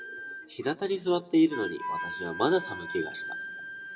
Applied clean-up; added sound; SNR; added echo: none; Wind instrument, woodwind instrument; 9 dB; reverberation time 1.0 s.